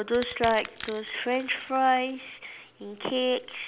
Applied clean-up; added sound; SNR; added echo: none; Crushing; 17 dB; none.